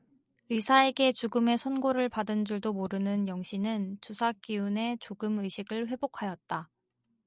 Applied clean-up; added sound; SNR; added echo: none; none; none; none.